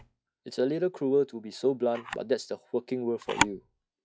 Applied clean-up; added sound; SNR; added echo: classical method log-MMSE.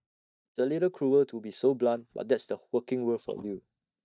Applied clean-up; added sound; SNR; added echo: neural mask model DeepFilterNet 3.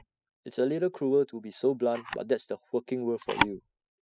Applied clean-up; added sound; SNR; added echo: classical method spectral subtraction.